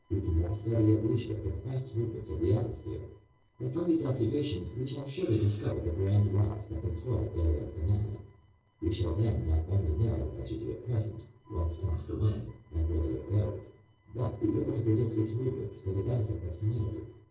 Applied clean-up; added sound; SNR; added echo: neural separator model SepFormer DNS4.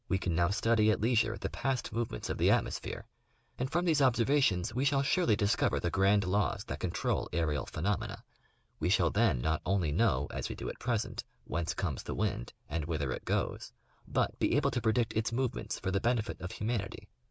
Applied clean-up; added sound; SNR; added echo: none; none; none; none.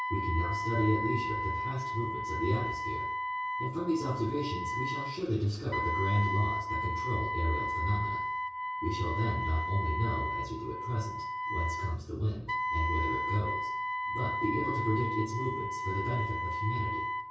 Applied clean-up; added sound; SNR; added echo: none; Wind instrument, woodwind instrument; 1 dB; reverberation time 0.6 s.